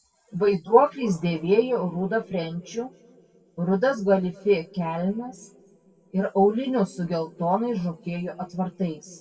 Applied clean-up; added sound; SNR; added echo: none; none; none; reverberation time 1.5 s.